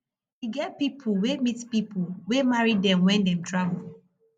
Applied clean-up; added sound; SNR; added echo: none; none; none; none.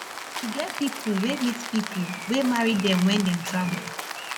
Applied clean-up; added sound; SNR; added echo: none; Rain; 8 dB; none.